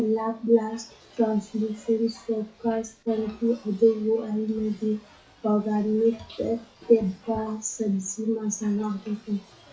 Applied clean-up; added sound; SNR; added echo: classical method WPE with log-MMSE.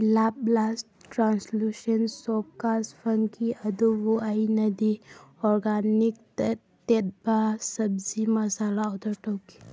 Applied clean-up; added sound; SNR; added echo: none; none; none; none.